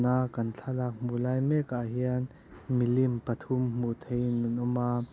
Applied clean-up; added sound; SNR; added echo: none; none; none; none.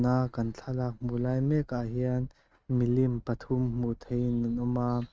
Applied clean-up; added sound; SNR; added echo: neural mask model RNNoise.